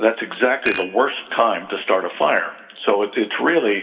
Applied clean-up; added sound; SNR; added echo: none; Dishes, pots, and pans; 11 dB; reverberation time 2.4 s.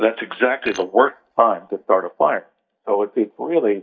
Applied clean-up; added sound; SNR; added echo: neural mask model DeepFilterNet 3.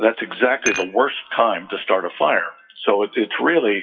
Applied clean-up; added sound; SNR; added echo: classical method WPE with log-MMSE.